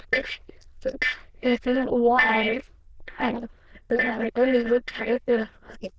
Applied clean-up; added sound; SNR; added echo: neural diffusion model UNIVERSE++.